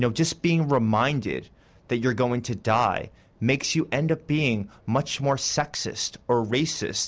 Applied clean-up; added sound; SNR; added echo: none; none; none; none.